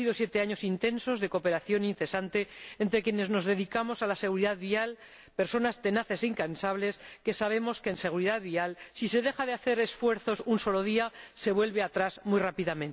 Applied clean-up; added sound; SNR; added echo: none; none; none; none.